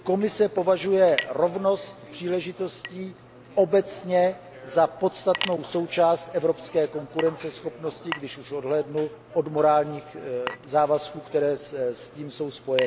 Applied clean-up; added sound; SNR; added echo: none; Chink, clink; 10 dB; none.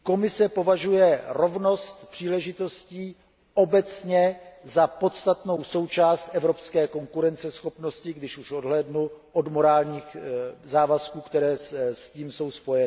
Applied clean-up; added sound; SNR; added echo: none; none; none; none.